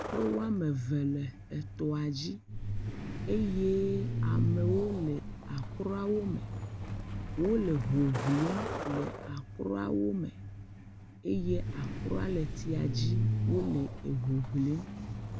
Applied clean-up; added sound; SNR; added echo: none; Truck; 3 dB; none.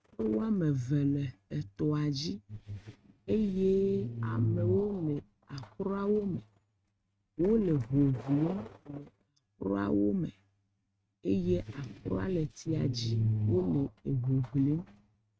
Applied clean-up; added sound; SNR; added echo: neural mask model RNNoise.